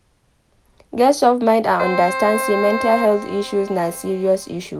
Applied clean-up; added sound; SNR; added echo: none; Keyboard (musical); 8 dB; none.